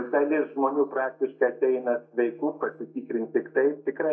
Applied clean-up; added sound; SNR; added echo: neural mask model DeepFilterNet 3.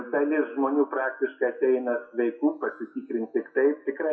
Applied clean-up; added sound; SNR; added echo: classical method WPE with log-MMSE.